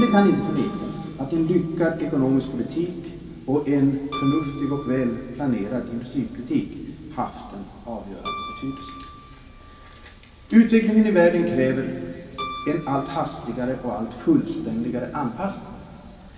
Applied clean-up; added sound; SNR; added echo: none; Keyboard (musical); 17 dB; reverberation time 2.4 s.